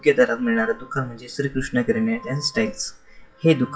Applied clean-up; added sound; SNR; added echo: classical method WPE with log-MMSE.